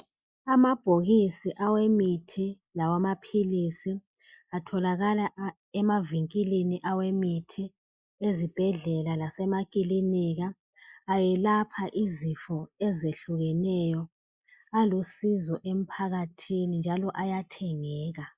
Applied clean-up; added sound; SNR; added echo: neural mask model Resemble Enhance denoiser.